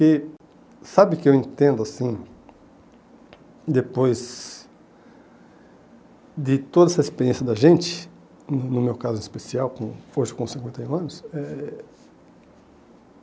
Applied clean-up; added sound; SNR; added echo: none; none; none; none.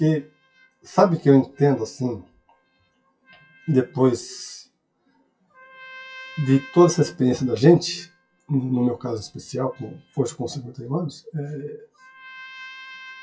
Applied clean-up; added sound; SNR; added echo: classical method WPE with log-MMSE.